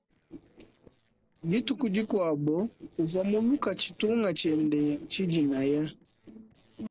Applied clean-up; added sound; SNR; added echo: neural separator model SepFormer DNS4.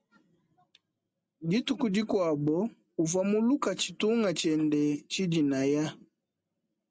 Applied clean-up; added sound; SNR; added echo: none; none; none; none.